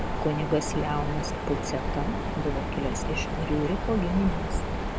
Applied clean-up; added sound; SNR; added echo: none; Mechanisms; -1 dB; none.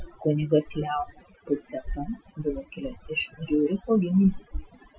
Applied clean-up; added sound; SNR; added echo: classical method Wiener filter.